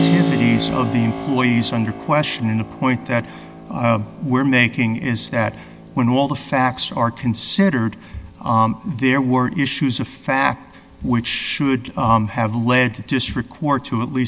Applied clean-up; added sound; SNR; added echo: none; Keyboard (musical); 10 dB; none.